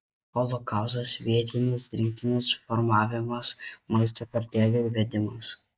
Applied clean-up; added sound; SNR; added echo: neural mask model DeepFilterNet 3.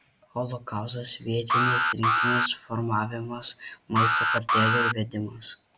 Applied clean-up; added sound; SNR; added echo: none; Alarm; -3 dB; none.